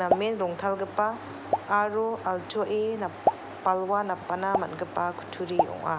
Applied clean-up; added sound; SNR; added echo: none; Explosion; 4 dB; none.